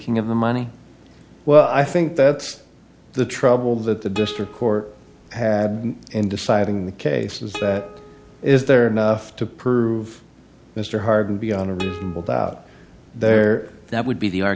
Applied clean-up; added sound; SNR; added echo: none; Plucked string instrument; 18 dB; none.